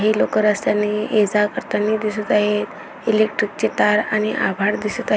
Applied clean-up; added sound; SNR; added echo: none; none; none; none.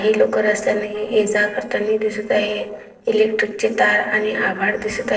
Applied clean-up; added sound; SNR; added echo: neural separator model SepFormer DNS4.